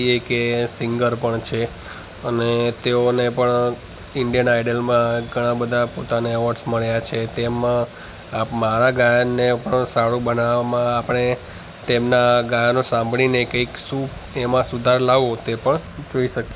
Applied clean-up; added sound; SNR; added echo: none; none; none; none.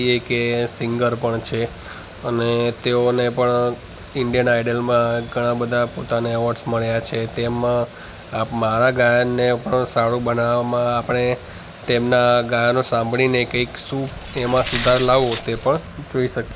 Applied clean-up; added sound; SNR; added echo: none; Glass; 11 dB; none.